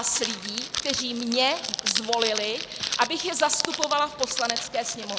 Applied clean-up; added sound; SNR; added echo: none; Crackle; 4 dB; none.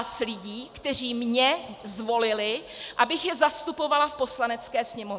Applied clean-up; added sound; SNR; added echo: none; none; none; none.